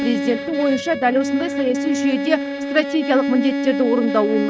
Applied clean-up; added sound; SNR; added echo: neural mask model RNNoise.